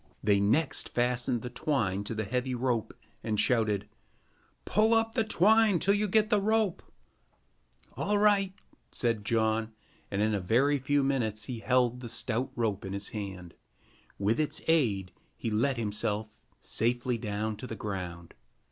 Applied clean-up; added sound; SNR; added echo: none; none; none; none.